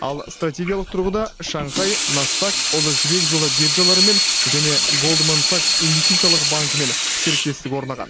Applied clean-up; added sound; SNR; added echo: none; Sink (filling or washing) / Water tap, faucet; -4 dB; none.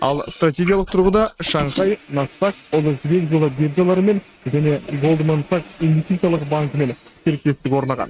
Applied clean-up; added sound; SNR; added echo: neural mask model RNNoise.